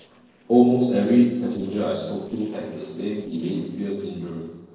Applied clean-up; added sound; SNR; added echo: neural separator model SepFormer DNS4.